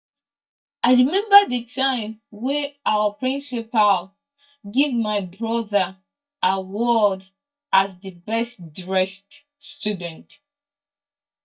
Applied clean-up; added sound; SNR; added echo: neural mask model DeepFilterNet 3.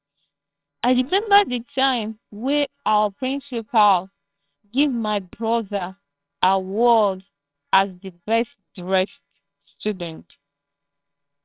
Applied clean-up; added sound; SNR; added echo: neural separator model SepFormer WHAMR!.